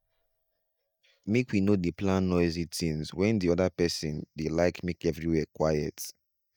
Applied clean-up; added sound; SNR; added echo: neural mask model DeepFilterNet 3.